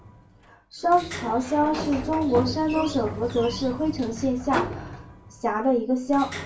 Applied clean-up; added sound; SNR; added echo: none; Sliding door; 10 dB; reverberation time 0.3 s.